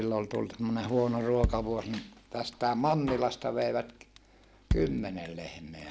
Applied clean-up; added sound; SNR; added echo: none; Drum kit; 8 dB; none.